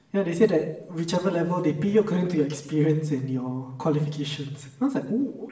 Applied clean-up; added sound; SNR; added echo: none; none; none; reverberation time 0.8 s.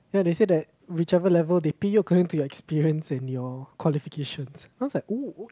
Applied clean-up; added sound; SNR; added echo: none; none; none; none.